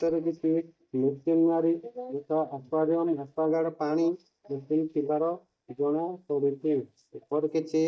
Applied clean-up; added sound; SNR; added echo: neural mask model DeepFilterNet 3.